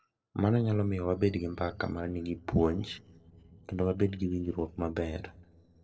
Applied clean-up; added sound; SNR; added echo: neural separator model SepFormer DNS4.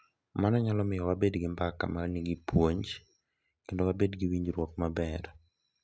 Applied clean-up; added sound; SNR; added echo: none; none; none; none.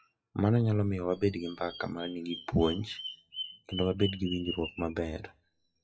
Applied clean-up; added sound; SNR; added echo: classical method WPE with log-MMSE.